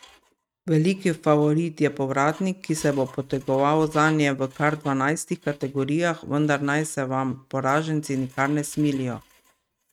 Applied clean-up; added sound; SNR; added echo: neural mask model RNNoise.